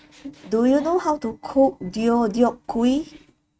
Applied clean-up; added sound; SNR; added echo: neural mask model RNNoise.